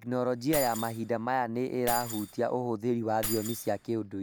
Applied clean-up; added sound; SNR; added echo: none; Keys jangling; 10 dB; none.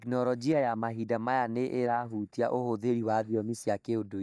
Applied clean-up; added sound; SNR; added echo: neural mask model DeepFilterNet 3.